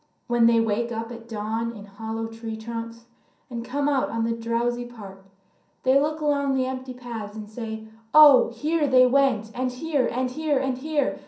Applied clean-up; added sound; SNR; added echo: none; none; none; reverberation time 0.6 s.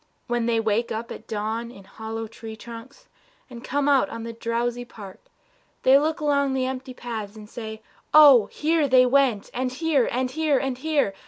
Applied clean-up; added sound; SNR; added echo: none; none; none; none.